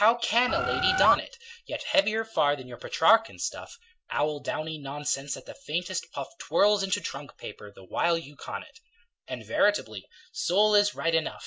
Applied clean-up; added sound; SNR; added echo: none; Bird; -3 dB; none.